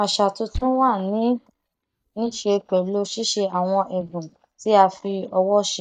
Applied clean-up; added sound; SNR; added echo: neural mask model DeepFilterNet 3.